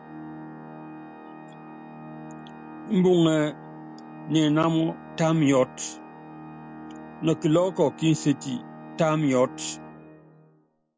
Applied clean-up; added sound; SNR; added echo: none; Organ; 15 dB; none.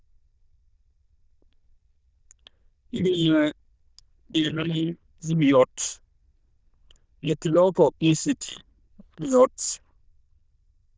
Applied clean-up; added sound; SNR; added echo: neural diffusion model UNIVERSE++.